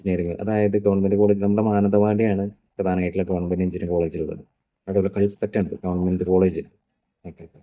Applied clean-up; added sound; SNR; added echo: neural mask model DeepFilterNet 3.